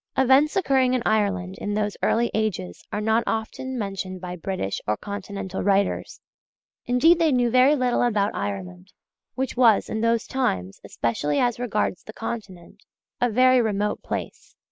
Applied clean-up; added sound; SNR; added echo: neural mask model Resemble Enhance denoiser.